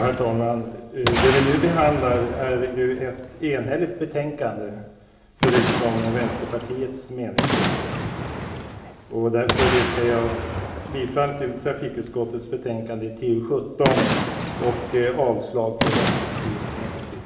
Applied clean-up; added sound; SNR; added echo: none; Boom; 3 dB; reverberation time 1.0 s.